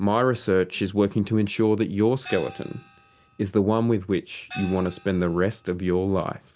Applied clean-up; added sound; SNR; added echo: none; Gong; 17 dB; none.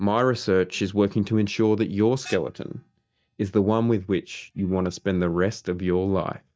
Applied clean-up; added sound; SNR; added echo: neural mask model DeepFilterNet 3.